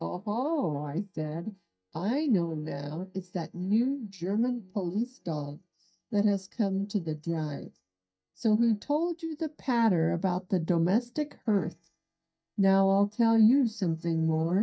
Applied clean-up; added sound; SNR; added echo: neural mask model DeepFilterNet 3.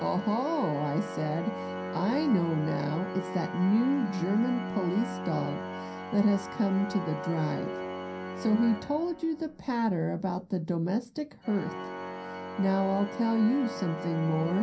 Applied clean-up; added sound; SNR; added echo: none; Organ; 8 dB; reverberation time 0.3 s.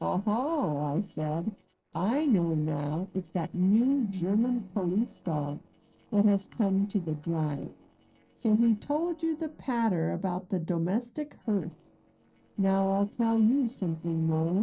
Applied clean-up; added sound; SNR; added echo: neural separator model SepFormer DNS4.